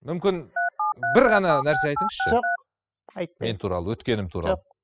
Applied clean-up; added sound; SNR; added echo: classical method spectral subtraction.